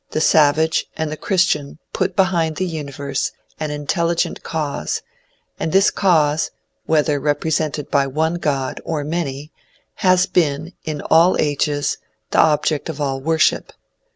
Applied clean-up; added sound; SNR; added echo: none; none; none; none.